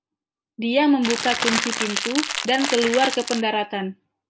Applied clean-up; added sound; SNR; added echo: none; Crackle; 3 dB; none.